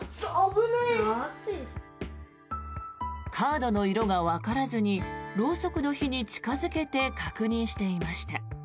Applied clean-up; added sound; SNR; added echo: none; none; none; none.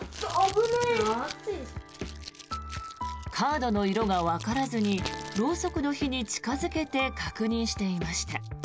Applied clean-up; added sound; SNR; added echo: none; Packing tape, duct tape; 15 dB; none.